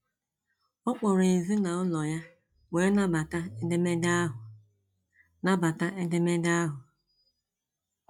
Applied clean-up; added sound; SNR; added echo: classical method log-MMSE.